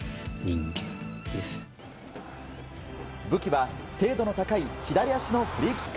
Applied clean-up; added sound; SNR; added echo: none; none; none; none.